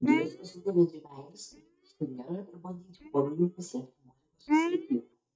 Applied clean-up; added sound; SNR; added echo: neural mask model DeepFilterNet 3.